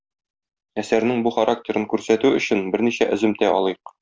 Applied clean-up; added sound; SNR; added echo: none; none; none; none.